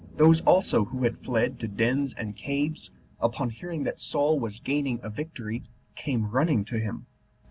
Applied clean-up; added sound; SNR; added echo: none; none; none; none.